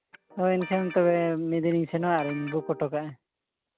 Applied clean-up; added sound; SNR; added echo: none; Guitar; 16 dB; none.